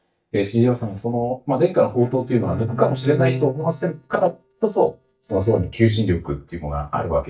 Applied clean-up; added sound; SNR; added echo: neural mask model DeepFilterNet 3.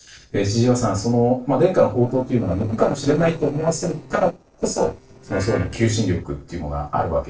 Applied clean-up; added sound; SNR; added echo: neural separator model SepFormer DNS4.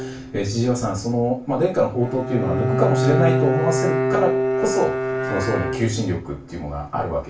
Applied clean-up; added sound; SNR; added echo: none; Bowed string instrument; 1 dB; reverberation time 0.3 s.